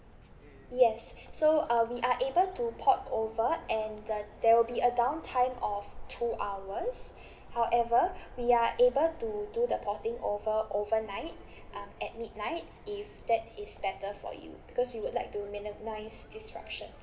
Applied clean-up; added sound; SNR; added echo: none; Chirp, tweet; 17 dB; none.